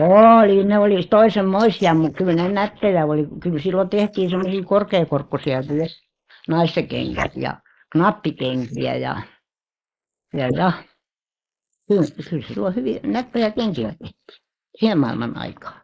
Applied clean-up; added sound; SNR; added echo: neural mask model Resemble Enhance denoiser.